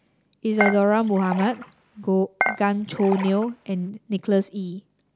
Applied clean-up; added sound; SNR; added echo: none; Dishes, pots, and pans / Chink, clink; 7 dB; none.